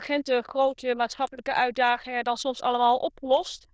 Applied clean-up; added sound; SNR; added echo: neural diffusion model UNIVERSE++.